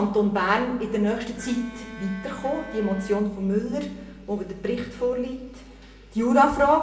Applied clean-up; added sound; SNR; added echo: none; Bowed string instrument; 19 dB; reverberation time 0.6 s.